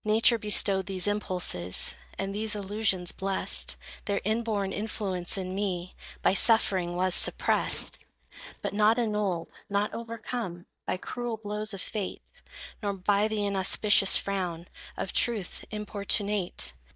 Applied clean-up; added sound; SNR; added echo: neural mask model DeepFilterNet 3.